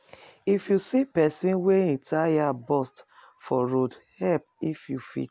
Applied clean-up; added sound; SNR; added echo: none; none; none; none.